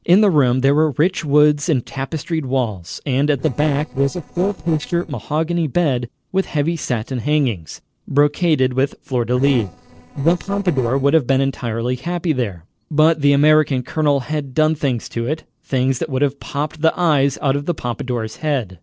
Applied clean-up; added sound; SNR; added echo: neural separator model SepFormer DNS4.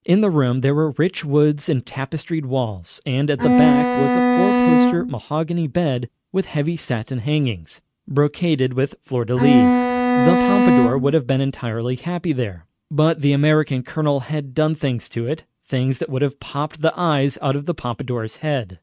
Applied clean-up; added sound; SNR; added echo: neural mask model RNNoise.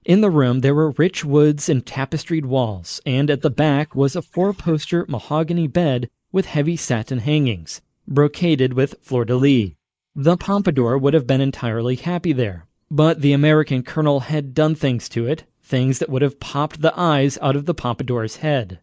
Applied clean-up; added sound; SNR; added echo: neural mask model Resemble Enhance denoiser.